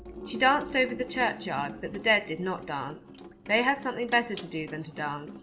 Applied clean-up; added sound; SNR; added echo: none; Sink (filling or washing) / Water tap, faucet; 14 dB; reverberation time 0.5 s.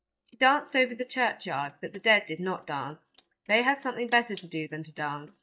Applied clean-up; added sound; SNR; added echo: neural mask model DeepFilterNet 3.